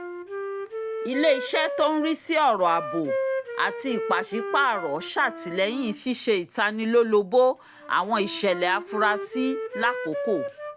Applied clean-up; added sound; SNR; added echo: none; Wind instrument, woodwind instrument; 8 dB; none.